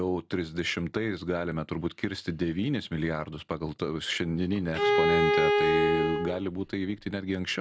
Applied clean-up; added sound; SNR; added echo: none; Bowed string instrument; -5 dB; none.